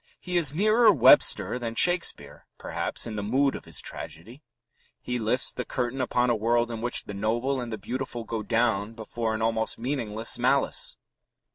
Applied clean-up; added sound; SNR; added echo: none; none; none; none.